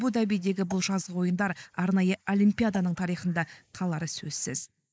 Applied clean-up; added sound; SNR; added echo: neural mask model Resemble Enhance denoiser.